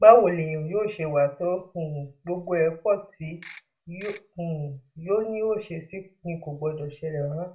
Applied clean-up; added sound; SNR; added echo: none; Ratchet, pawl / Percussion; 14 dB; reverberation time 0.3 s.